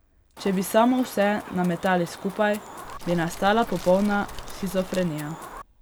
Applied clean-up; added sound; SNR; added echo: none; Chicken, rooster + Fire; 14 dB; none.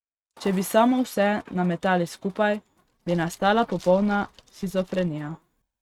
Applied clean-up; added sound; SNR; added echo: neural mask model RNNoise.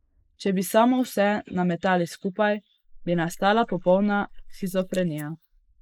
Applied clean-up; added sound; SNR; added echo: neural mask model Resemble Enhance denoiser.